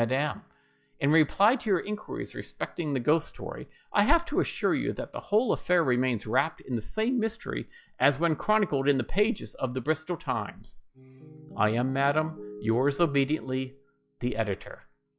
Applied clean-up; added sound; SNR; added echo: classical method log-MMSE.